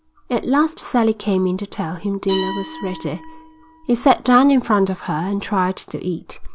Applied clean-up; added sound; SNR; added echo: none; Glass; 18 dB; none.